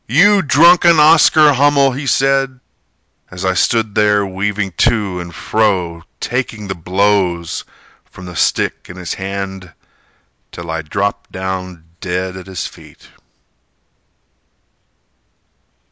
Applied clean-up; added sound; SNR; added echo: none; none; none; none.